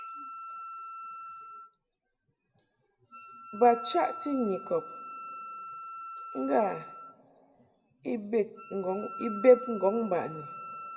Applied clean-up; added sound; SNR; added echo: none; Wind instrument, woodwind instrument; 12 dB; reverberation time 0.9 s.